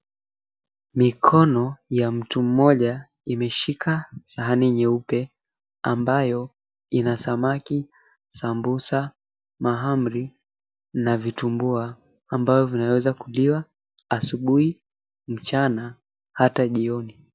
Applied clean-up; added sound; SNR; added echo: none; none; none; none.